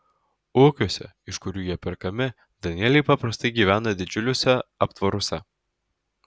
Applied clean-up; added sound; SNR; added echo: none; none; none; none.